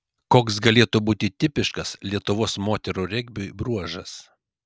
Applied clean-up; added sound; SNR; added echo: none; none; none; none.